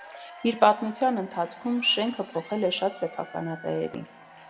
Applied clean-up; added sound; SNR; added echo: none; Applause / Crowd / Cheering; 19 dB; reverberation time 2.0 s.